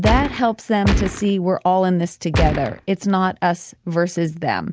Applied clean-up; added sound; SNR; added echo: none; Gunshot, gunfire; 1 dB; none.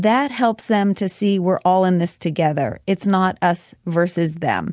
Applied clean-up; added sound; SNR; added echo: none; none; none; none.